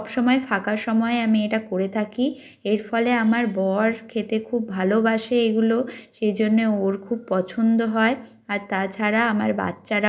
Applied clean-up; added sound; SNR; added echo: none; none; none; none.